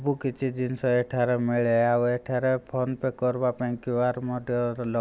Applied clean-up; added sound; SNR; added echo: none; none; none; none.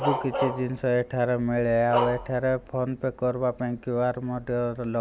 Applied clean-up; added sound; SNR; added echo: none; Bark; 8 dB; none.